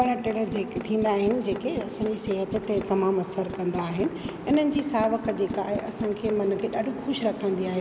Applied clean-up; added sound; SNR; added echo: none; Tools; 11 dB; none.